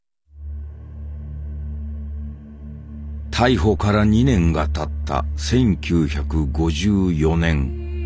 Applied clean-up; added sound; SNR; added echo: none; none; none; none.